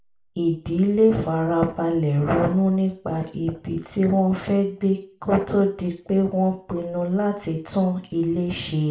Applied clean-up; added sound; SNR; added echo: none; none; none; reverberation time 0.4 s.